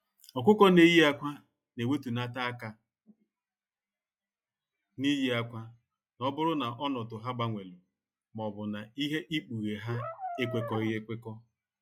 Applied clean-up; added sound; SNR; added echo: classical method log-MMSE.